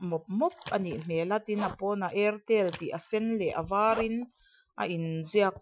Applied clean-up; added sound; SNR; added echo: classical method Wiener filter.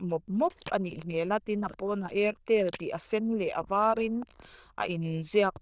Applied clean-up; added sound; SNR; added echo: neural diffusion model UNIVERSE++.